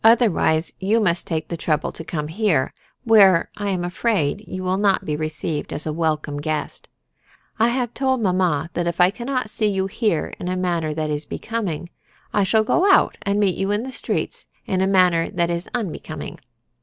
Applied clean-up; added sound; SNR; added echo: none; none; none; none.